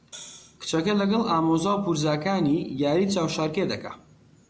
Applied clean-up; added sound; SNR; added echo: none; Hi-hat; 20 dB; none.